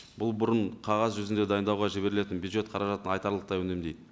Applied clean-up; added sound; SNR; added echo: none; none; none; none.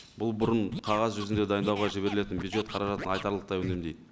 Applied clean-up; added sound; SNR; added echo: none; Scratching (performance technique); 10 dB; none.